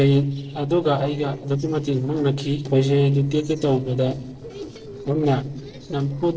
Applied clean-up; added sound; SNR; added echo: neural separator model SepFormer DNS4.